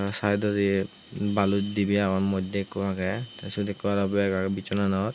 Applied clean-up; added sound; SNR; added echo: none; none; none; none.